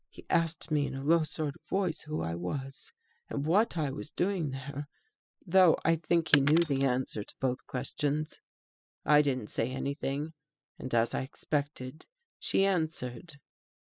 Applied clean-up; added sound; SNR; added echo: classical method spectral subtraction.